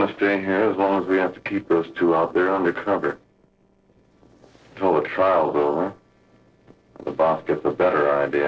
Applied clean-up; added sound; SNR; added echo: neural separator model SepFormer DNS4.